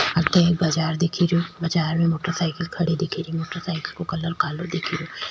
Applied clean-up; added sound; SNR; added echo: none; none; none; none.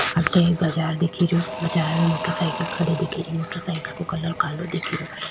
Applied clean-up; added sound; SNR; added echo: none; Engine / Drill / Mechanisms; 11 dB; none.